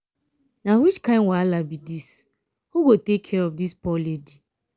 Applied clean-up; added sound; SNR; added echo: none; none; none; none.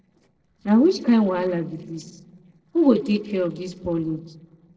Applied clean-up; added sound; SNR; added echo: neural separator model SepFormer DNS4.